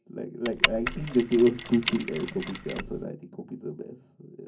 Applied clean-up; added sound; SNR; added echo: none; Mechanisms; 2 dB; reverberation time 0.3 s.